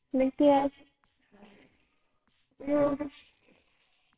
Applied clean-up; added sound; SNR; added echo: neural separator model SepFormer WHAMR!.